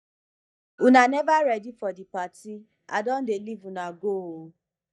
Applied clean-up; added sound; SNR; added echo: neural mask model DeepFilterNet 3.